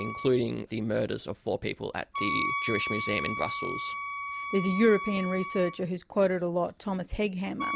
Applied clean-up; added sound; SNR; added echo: none; Wind instrument, woodwind instrument; 7 dB; none.